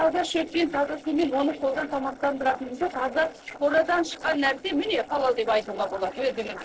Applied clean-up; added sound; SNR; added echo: neural separator model SepFormer DNS4.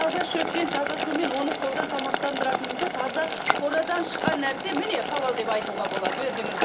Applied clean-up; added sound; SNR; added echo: none; Boiling; -1 dB; reverberation time 0.2 s.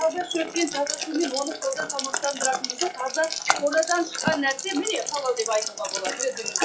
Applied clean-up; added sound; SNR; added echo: classical method WPE with log-MMSE.